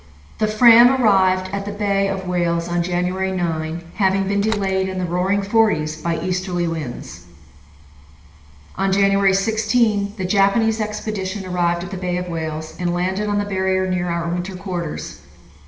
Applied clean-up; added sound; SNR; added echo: none; Slam; 16 dB; reverberation time 1.5 s.